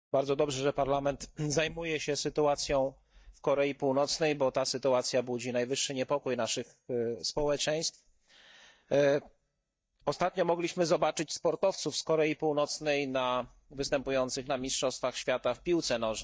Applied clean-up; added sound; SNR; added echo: neural mask model DeepFilterNet 3.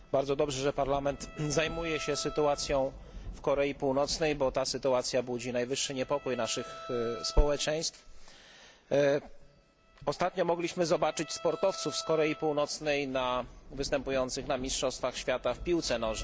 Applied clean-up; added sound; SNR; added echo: none; Thunder / Rain + Bowed string instrument; 16 dB; none.